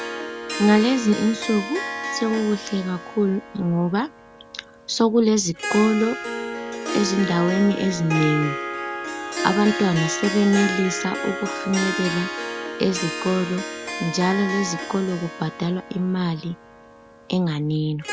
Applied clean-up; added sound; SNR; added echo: none; Harp; 7 dB; none.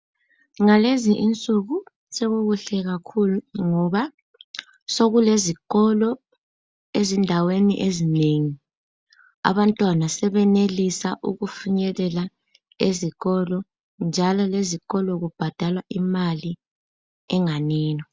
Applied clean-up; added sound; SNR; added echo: none; none; none; none.